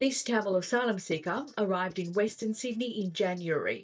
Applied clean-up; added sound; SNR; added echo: neural mask model DeepFilterNet 3.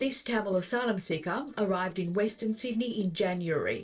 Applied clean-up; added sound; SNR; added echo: neural separator model SepFormer DNS4.